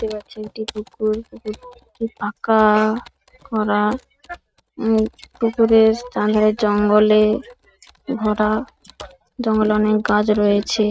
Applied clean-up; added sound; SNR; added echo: neural mask model RNNoise.